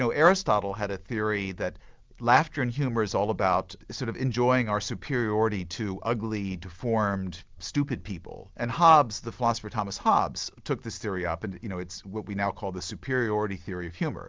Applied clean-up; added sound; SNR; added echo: none; none; none; none.